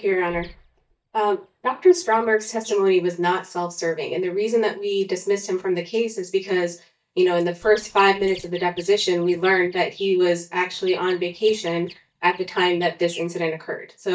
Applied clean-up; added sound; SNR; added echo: neural mask model DeepFilterNet 3.